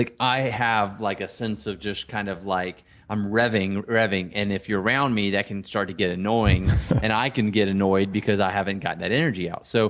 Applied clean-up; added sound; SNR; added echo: none; none; none; none.